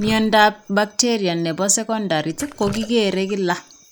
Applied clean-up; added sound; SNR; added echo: none; Drip; 19 dB; none.